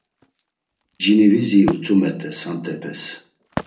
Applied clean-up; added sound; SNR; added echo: none; Wood; 16 dB; reverberation time 0.3 s.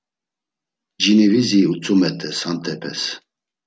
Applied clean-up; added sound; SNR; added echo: none; none; none; none.